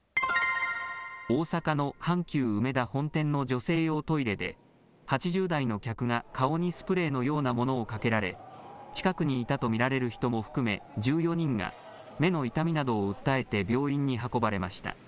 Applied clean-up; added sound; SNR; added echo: none; none; none; none.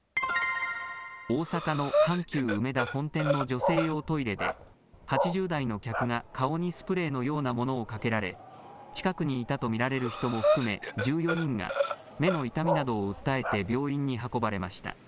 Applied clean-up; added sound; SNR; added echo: none; Bark + Breathing; 2 dB; none.